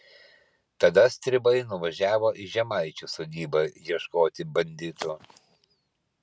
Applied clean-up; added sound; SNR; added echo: none; none; none; none.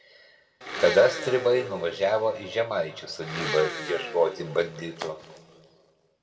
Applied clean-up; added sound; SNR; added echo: none; Domestic sounds, home sounds; 10 dB; reverberation time 1.8 s.